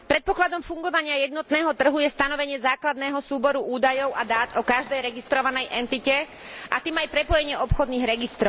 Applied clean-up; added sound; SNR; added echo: none; none; none; none.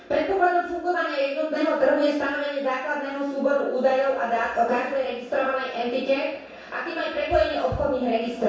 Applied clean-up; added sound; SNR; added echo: none; none; none; reverberation time 0.7 s.